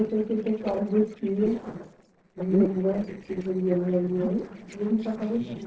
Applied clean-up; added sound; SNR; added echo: neural separator model SepFormer DNS4.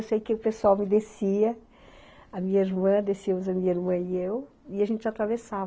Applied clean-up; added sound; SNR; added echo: none; none; none; none.